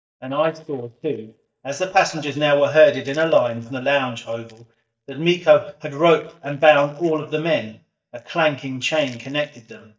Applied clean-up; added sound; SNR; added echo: neural mask model DeepFilterNet 3.